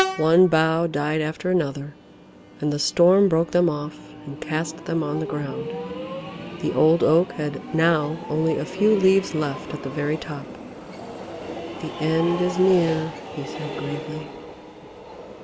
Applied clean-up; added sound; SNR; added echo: none; Train; 10 dB; none.